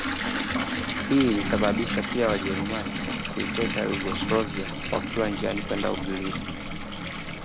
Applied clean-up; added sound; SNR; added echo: none; Bathtub (filling or washing) / Water tap, faucet; 1 dB; none.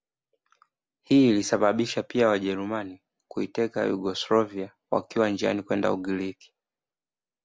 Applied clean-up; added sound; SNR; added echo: none; none; none; none.